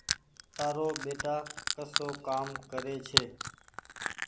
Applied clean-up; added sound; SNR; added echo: none; Crushing; 0 dB; none.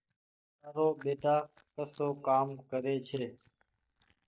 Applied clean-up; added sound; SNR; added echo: neural mask model DeepFilterNet 3.